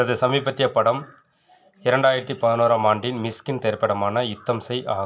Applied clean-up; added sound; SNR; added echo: none; none; none; none.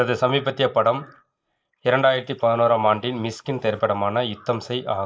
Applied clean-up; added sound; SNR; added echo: neural mask model Resemble Enhance denoiser.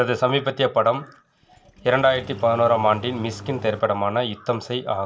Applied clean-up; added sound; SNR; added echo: none; Engine starting; 18 dB; none.